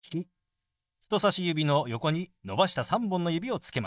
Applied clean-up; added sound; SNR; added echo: neural mask model DeepFilterNet 3.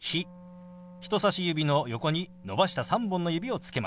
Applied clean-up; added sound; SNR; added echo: none; Wind instrument, woodwind instrument; 19 dB; none.